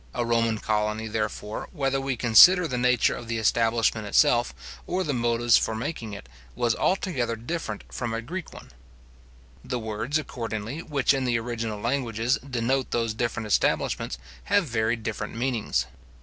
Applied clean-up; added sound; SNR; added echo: none; none; none; none.